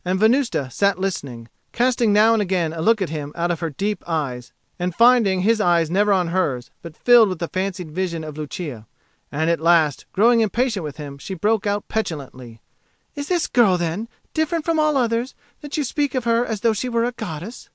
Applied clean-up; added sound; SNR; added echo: none; none; none; none.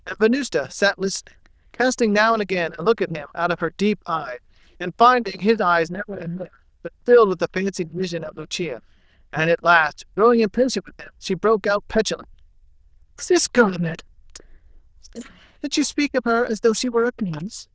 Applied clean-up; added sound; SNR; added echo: neural diffusion model UNIVERSE++.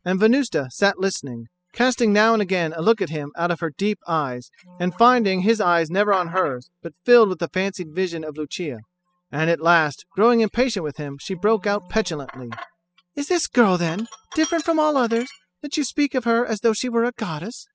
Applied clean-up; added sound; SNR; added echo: classical method spectral subtraction.